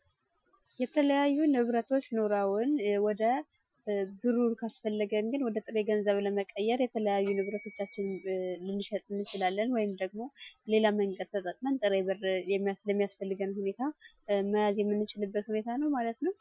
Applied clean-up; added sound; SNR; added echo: classical method Wiener filter.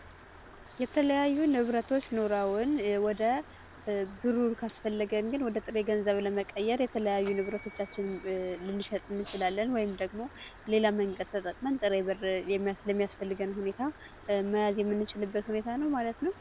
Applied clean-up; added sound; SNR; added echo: none; Stream + Bell; 19 dB; none.